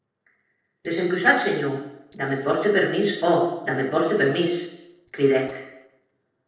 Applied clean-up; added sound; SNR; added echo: neural separator model SepFormer DNS4.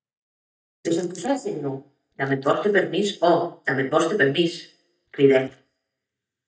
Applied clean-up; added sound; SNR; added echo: neural mask model DeepFilterNet 3.